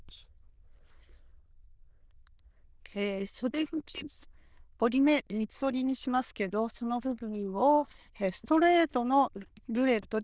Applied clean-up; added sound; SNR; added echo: neural diffusion model UNIVERSE++.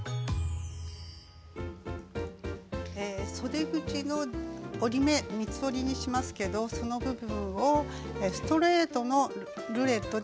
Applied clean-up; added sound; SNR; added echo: none; none; none; none.